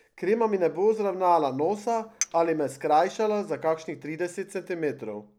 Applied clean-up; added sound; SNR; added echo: none; Chink, clink; 14 dB; none.